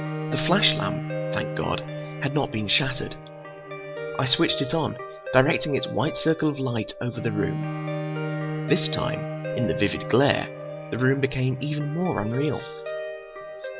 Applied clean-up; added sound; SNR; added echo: none; Bowed string instrument + Guitar; 5 dB; none.